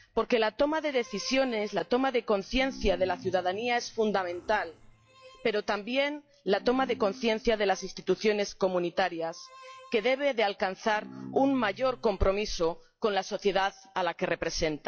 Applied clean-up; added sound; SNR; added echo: classical method log-MMSE.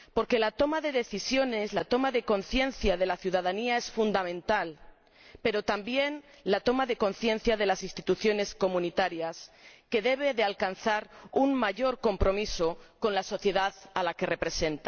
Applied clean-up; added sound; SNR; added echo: none; none; none; none.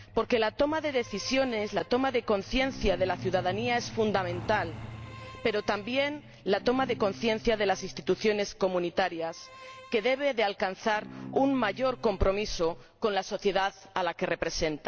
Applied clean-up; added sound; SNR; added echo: none; Truck + Bowed string instrument; 16 dB; none.